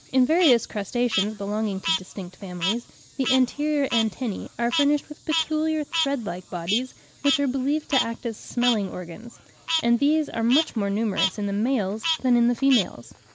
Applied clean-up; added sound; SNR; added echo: neural mask model Resemble Enhance denoiser.